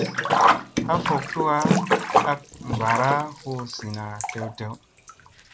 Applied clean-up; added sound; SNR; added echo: none; Sink (filling or washing); -3 dB; none.